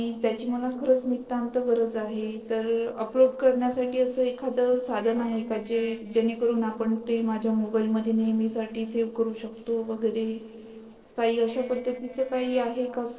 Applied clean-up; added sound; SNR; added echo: neural separator model SepFormer DNS4.